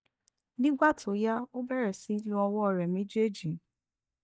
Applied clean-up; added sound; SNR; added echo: neural mask model DeepFilterNet 3.